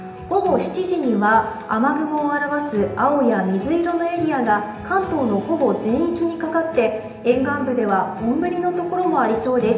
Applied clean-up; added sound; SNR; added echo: none; none; none; reverberation time 0.8 s.